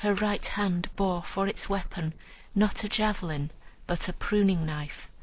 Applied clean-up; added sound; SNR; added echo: neural separator model SepFormer DNS4.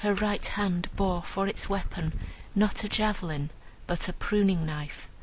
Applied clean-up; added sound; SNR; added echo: none; Glass; 11 dB; none.